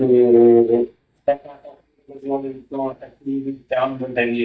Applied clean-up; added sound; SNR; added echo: neural mask model DeepFilterNet 3.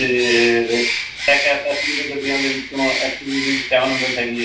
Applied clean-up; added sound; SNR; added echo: none; Bird; 4 dB; reverberation time 0.3 s.